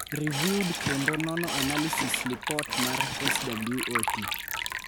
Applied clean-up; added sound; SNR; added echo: none; Liquid + Subway, metro, underground / Engine; -1 dB; none.